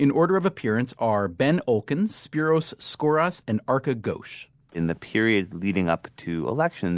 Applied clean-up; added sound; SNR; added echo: none; none; none; none.